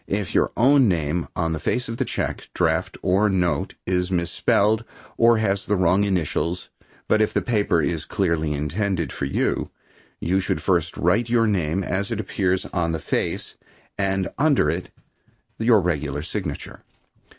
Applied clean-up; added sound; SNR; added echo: none; none; none; none.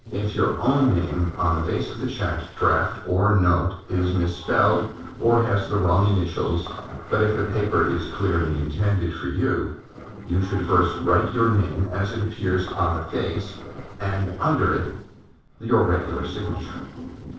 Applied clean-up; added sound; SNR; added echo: neural separator model SepFormer DNS4.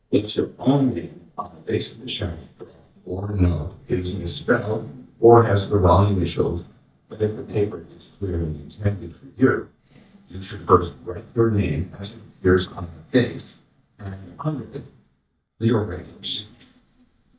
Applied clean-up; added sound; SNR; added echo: neural mask model DeepFilterNet 3.